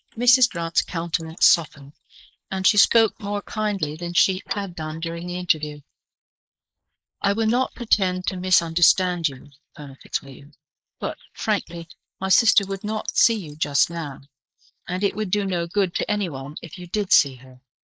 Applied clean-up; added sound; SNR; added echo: neural mask model Resemble Enhance denoiser.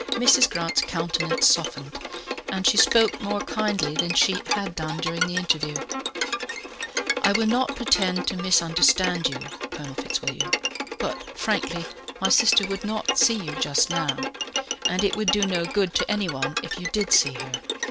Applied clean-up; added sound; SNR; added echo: none; Bowed string instrument; 4 dB; none.